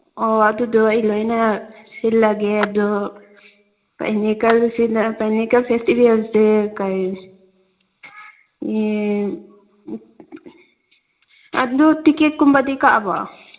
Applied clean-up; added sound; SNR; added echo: none; Clapping; 15 dB; reverberation time 0.6 s.